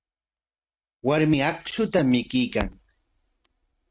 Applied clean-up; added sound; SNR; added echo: neural mask model RNNoise.